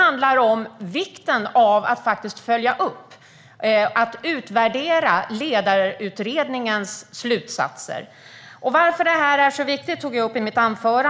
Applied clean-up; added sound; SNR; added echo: none; none; none; none.